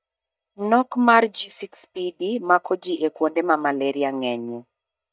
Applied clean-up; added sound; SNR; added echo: neural mask model DeepFilterNet 3.